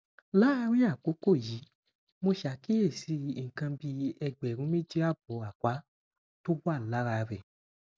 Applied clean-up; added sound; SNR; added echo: none; none; none; none.